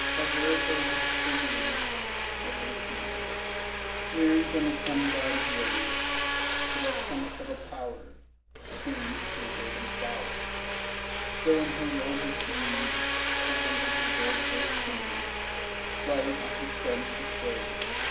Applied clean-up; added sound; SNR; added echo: none; Domestic sounds, home sounds; -4 dB; reverberation time 0.4 s.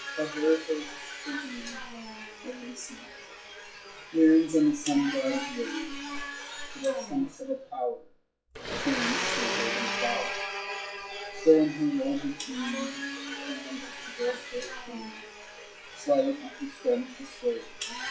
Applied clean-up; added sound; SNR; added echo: classical method WPE with log-MMSE.